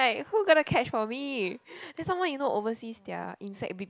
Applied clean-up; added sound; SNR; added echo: none; none; none; none.